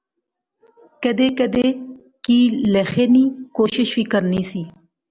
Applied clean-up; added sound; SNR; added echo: none; none; none; none.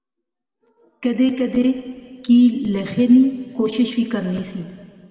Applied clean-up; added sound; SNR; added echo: none; none; none; reverberation time 1.9 s.